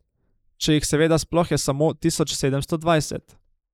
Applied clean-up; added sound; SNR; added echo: neural mask model Resemble Enhance denoiser.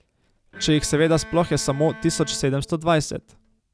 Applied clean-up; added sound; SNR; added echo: none; Bowed string instrument; 19 dB; none.